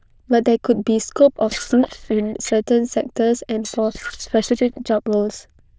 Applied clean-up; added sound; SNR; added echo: neural diffusion model UNIVERSE++.